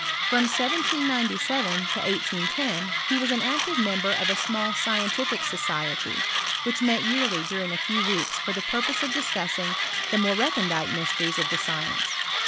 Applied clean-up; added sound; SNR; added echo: none; Mechanisms; -2 dB; none.